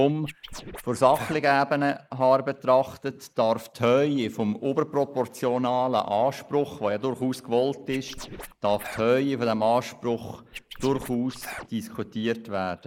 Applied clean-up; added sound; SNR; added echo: neural mask model Resemble Enhance denoiser.